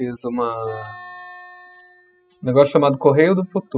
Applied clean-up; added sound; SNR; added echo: classical method spectral subtraction.